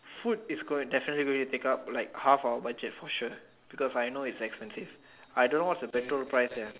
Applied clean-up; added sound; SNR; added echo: none; none; none; none.